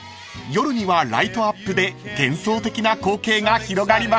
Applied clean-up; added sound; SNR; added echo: none; none; none; none.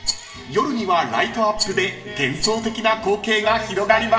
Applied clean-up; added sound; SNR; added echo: none; Rattle; 9 dB; reverberation time 0.8 s.